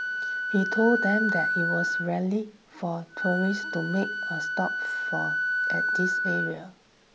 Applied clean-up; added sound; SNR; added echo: none; Wind instrument, woodwind instrument; 0 dB; none.